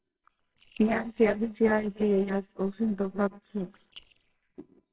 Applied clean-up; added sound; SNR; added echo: neural separator model SepFormer WHAMR!.